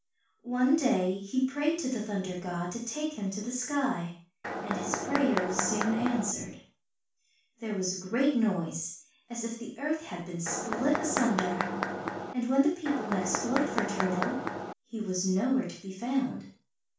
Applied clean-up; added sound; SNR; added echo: none; Mechanisms; 2 dB; reverberation time 0.3 s.